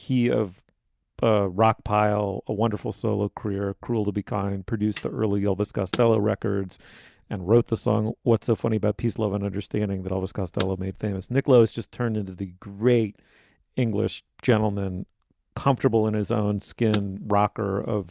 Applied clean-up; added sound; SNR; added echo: none; Snare drum + Car; 18 dB; none.